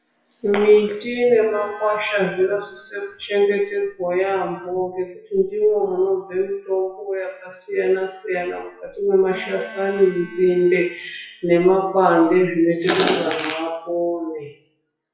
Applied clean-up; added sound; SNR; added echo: classical method WPE with log-MMSE.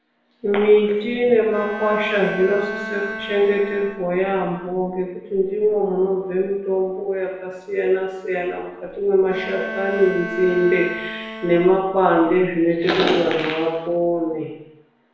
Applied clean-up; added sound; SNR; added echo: none; Bowed string instrument; 11 dB; reverberation time 0.9 s.